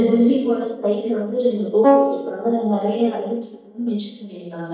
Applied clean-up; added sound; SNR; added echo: neural mask model DeepFilterNet 3.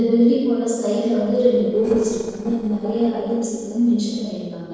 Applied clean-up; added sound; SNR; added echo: neural separator model SepFormer DNS4.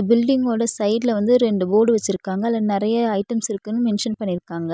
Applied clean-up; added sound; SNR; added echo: none; none; none; none.